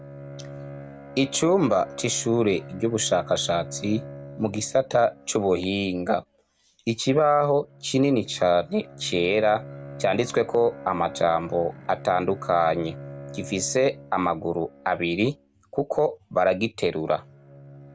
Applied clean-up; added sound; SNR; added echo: none; Bowed string instrument; 17 dB; none.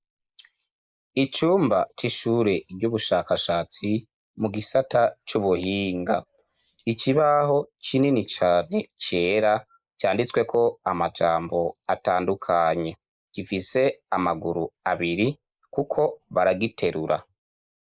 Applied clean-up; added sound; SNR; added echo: neural mask model Resemble Enhance denoiser.